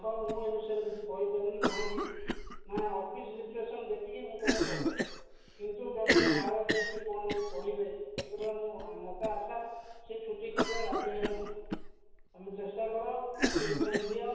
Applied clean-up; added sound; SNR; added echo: none; Cough; 0 dB; reverberation time 1.2 s.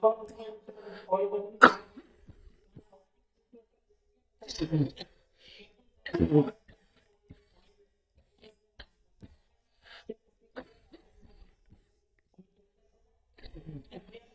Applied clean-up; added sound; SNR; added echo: neural mask model DeepFilterNet 3.